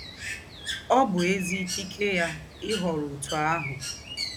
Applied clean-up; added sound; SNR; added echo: none; Bird; 8 dB; none.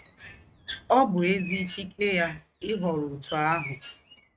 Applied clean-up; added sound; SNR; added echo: neural mask model RNNoise.